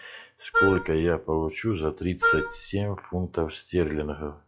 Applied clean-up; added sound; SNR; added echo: classical method log-MMSE.